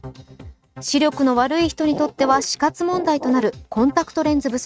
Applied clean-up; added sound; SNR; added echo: neural mask model RNNoise.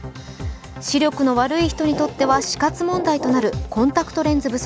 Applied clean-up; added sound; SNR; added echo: none; Glass; 10 dB; none.